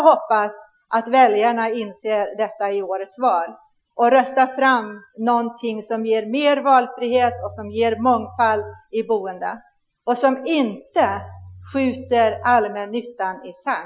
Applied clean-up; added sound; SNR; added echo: classical method Wiener filter.